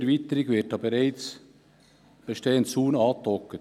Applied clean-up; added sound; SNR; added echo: none; none; none; none.